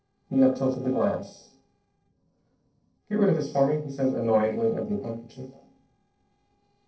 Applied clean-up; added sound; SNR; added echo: neural separator model SepFormer DNS4.